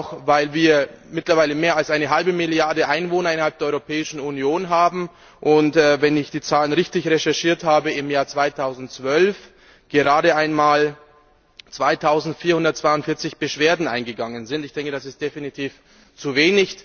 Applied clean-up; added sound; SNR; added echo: none; none; none; none.